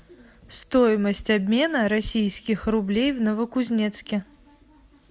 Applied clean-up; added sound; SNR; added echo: none; none; none; none.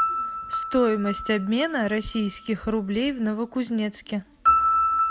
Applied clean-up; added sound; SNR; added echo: none; Piano; 1 dB; none.